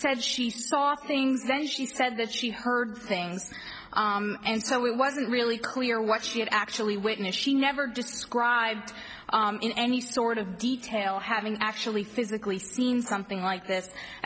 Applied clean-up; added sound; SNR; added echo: none; none; none; none.